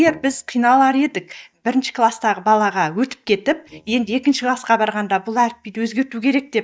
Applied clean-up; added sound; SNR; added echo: neural mask model DeepFilterNet 3.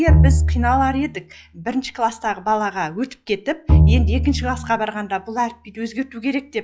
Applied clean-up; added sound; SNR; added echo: classical method log-MMSE.